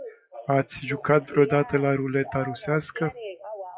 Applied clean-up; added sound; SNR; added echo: classical method WPE with log-MMSE.